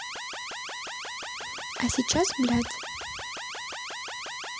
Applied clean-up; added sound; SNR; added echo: none; Alarm; 4 dB; none.